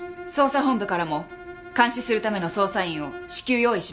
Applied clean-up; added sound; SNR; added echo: none; Bowed string instrument; 15 dB; none.